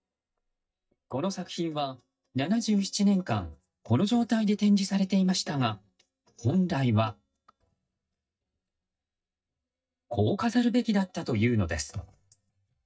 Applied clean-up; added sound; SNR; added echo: neural mask model DeepFilterNet 3.